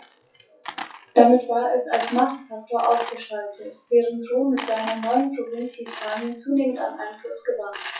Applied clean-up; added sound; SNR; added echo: classical method WPE with log-MMSE.